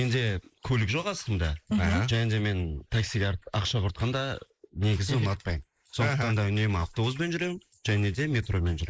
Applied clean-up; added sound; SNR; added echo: neural mask model Resemble Enhance denoiser.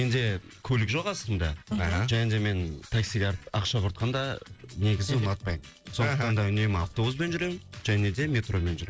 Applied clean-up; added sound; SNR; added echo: neural separator model SepFormer DNS4.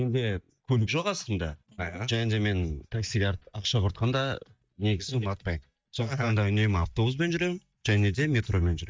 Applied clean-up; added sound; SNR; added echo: neural mask model DeepFilterNet 3.